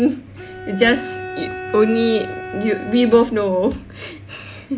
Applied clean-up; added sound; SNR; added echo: none; Bowed string instrument; 12 dB; none.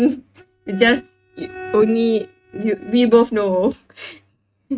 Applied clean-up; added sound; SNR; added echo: neural mask model RNNoise.